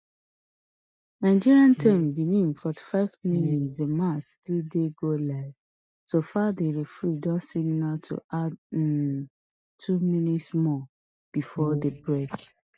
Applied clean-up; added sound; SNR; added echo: neural mask model DeepFilterNet 3.